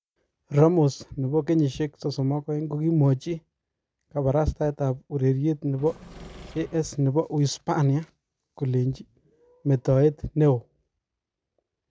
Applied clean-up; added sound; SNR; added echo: none; Engine / Mechanisms; 18 dB; none.